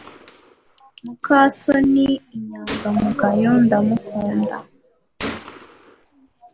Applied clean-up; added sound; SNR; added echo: none; Gunshot, gunfire; 17 dB; none.